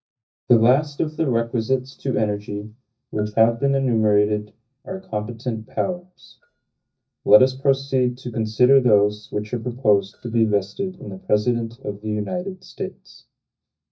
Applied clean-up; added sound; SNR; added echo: neural mask model DeepFilterNet 3.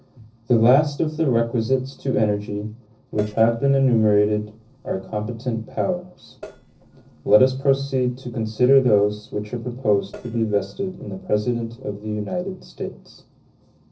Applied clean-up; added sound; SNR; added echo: neural separator model SepFormer DNS4.